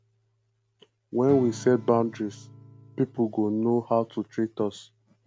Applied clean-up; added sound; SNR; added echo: none; Acoustic guitar / Strum; 20 dB; none.